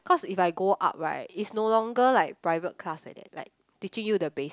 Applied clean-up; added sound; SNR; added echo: none; none; none; none.